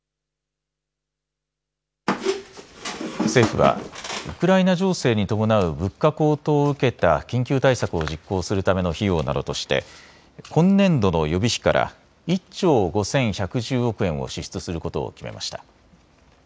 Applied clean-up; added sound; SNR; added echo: none; Squeak; 5 dB; none.